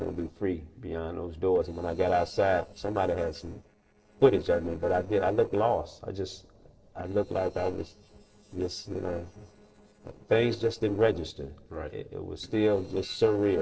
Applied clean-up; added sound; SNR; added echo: neural separator model SepFormer DNS4.